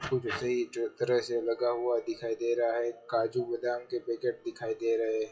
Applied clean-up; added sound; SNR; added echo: classical method WPE with log-MMSE.